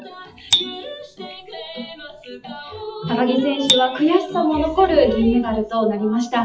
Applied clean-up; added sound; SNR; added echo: classical method WPE with log-MMSE.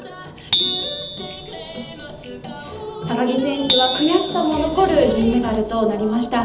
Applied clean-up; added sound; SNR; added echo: none; Bicycle bell; 6 dB; reverberation time 1.2 s.